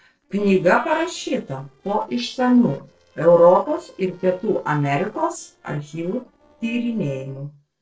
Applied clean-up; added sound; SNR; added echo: neural separator model SepFormer DNS4.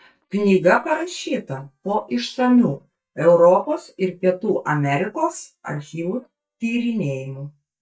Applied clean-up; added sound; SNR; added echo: neural mask model DeepFilterNet 3.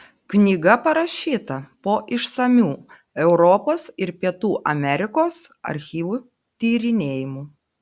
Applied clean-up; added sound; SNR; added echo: none; none; none; none.